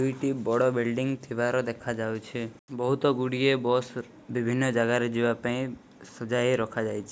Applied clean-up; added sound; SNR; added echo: none; none; none; none.